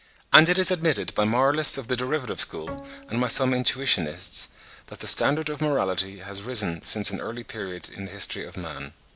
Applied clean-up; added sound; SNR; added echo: none; Bowed string instrument; 18 dB; none.